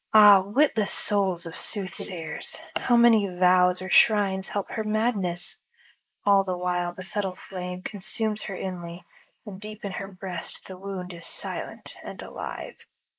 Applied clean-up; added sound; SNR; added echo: neural mask model Resemble Enhance denoiser.